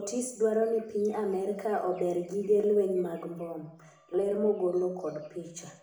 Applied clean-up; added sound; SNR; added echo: none; none; none; reverberation time 0.7 s.